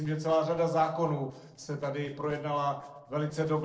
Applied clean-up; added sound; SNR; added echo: neural separator model SepFormer DNS4.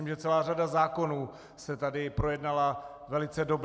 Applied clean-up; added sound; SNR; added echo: none; none; none; none.